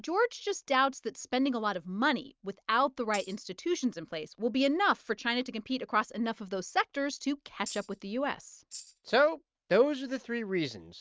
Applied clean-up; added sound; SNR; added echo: neural mask model RNNoise.